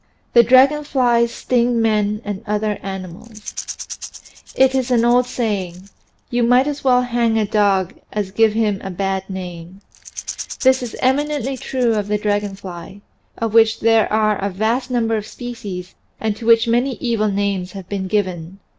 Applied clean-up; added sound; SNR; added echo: none; Rattle / Rattle (instrument); 17 dB; none.